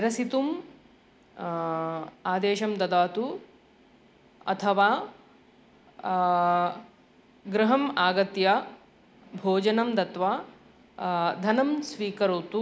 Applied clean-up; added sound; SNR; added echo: none; none; none; none.